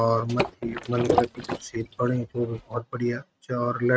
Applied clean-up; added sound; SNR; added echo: neural mask model RNNoise.